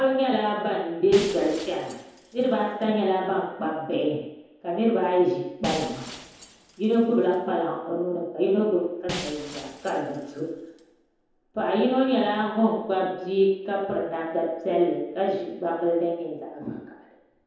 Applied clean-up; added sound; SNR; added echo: none; Shatter; 16 dB; reverberation time 0.9 s.